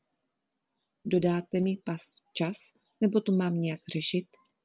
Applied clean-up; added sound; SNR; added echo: none; none; none; none.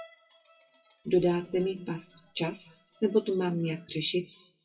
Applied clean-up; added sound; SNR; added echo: classical method WPE with log-MMSE.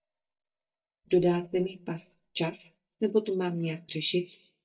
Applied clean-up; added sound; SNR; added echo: neural mask model DeepFilterNet 3.